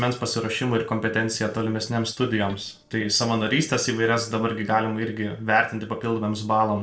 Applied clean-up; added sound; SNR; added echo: neural separator model SepFormer DNS4.